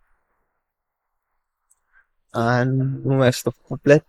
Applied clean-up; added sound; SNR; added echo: neural mask model Resemble Enhance denoiser.